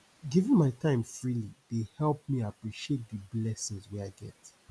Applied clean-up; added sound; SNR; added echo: none; none; none; none.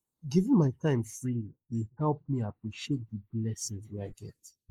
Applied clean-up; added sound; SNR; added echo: neural mask model Resemble Enhance denoiser.